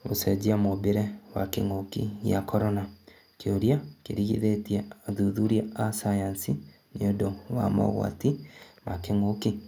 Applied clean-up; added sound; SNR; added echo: none; none; none; none.